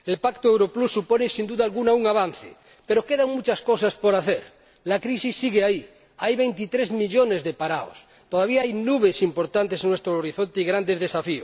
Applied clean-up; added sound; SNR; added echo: none; none; none; none.